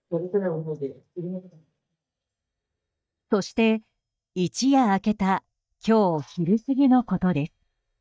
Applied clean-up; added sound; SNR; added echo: neural mask model DeepFilterNet 3.